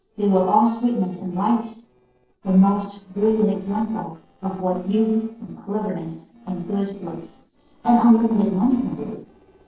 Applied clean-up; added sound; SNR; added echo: neural separator model SepFormer DNS4.